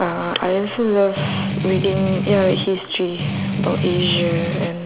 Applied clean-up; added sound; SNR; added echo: none; Strum; 2 dB; none.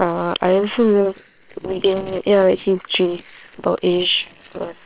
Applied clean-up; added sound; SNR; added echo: neural separator model SepFormer WHAM!.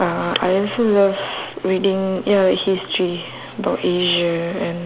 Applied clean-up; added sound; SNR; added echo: none; none; none; none.